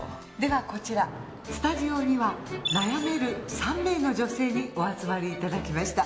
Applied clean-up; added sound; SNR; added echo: none; Mechanisms; 17 dB; none.